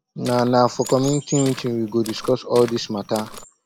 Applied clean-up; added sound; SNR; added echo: none; Walk, footsteps; 17 dB; none.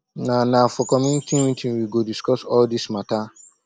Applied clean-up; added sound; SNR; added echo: none; none; none; none.